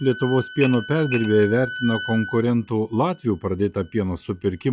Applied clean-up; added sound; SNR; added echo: classical method log-MMSE.